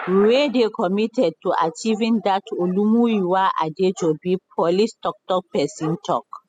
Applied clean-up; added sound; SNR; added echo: classical method spectral subtraction.